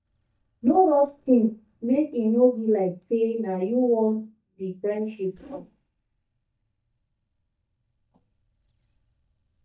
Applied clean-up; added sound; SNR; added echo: neural mask model DeepFilterNet 3.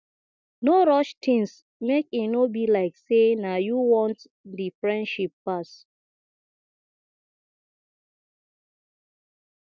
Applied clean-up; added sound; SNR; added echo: none; none; none; none.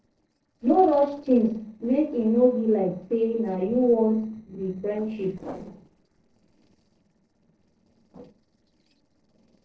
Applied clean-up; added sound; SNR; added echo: neural separator model SepFormer DNS4.